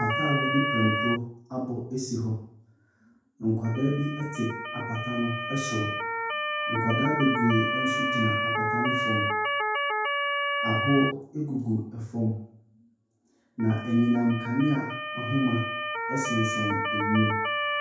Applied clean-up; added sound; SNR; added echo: none; Motor vehicle (road) / Siren; 2 dB; reverberation time 0.5 s.